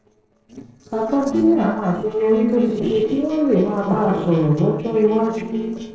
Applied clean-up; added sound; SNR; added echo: neural separator model SepFormer DNS4.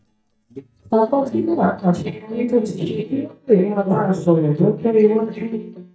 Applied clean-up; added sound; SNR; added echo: neural mask model DeepFilterNet 3.